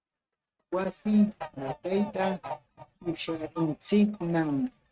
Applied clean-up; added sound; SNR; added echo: neural mask model RNNoise.